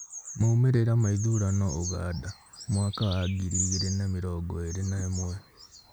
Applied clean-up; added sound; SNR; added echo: none; Bird vocalization, bird call, bird song; 12 dB; none.